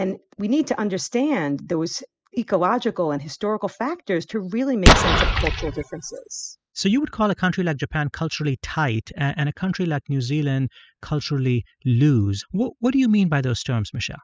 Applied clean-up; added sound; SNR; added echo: classical method spectral subtraction.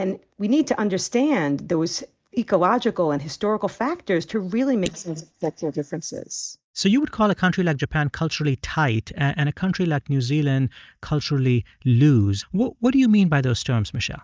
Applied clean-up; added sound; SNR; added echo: neural mask model DeepFilterNet 3.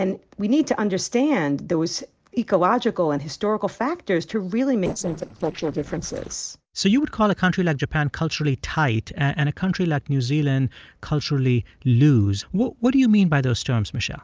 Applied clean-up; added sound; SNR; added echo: neural separator model SepFormer DNS4.